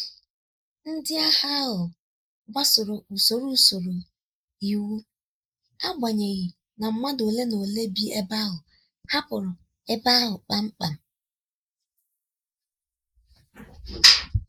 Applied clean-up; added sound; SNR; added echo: neural mask model Resemble Enhance denoiser.